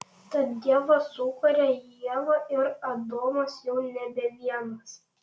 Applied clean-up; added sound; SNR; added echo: none; none; none; none.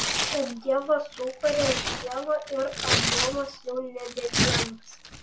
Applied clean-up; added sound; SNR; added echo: none; Tearing; 0 dB; none.